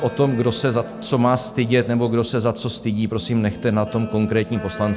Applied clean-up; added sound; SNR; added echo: none; Guitar; 16 dB; none.